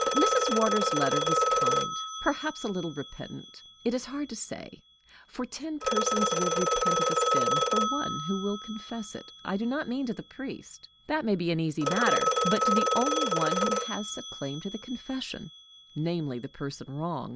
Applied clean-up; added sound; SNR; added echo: none; Telephone; -2 dB; none.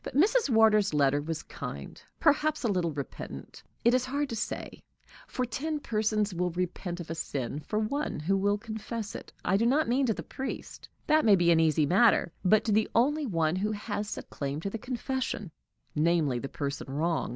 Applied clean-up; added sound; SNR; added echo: none; none; none; none.